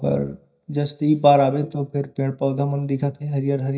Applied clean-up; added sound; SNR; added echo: neural mask model DeepFilterNet 3.